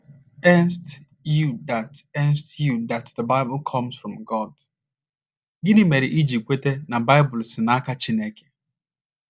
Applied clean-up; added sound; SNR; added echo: none; none; none; none.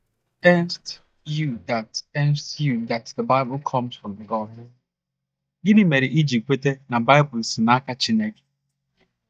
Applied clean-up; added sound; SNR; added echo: neural mask model DeepFilterNet 3.